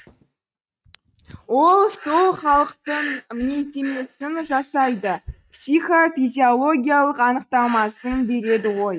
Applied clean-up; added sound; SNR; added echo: neural mask model RNNoise.